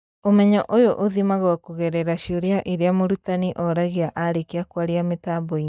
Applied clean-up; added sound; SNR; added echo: neural mask model DeepFilterNet 3.